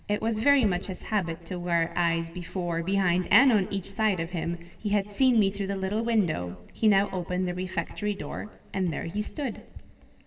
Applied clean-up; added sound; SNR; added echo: none; none; none; reverberation time 1.7 s.